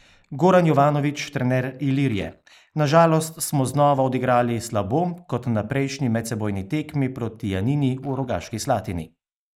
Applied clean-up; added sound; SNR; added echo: neural mask model Resemble Enhance denoiser.